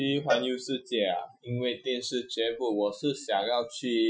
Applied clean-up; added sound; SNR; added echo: classical method Wiener filter.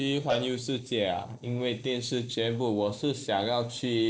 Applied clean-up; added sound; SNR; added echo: neural separator model SepFormer DNS4.